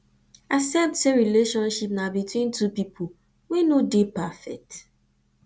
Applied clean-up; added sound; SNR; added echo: none; none; none; none.